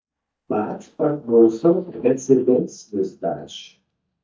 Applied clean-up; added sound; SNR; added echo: neural mask model DeepFilterNet 3.